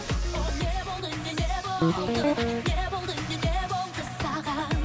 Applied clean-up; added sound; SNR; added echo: none; Guitar; -2 dB; none.